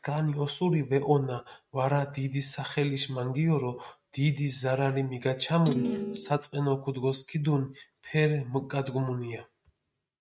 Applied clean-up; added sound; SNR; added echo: neural mask model RNNoise.